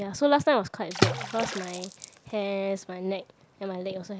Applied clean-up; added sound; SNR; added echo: none; Water / Splash, splatter; 5 dB; none.